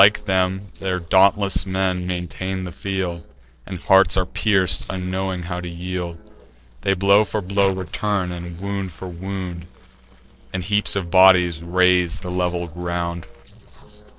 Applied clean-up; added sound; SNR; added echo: neural separator model SepFormer DNS4.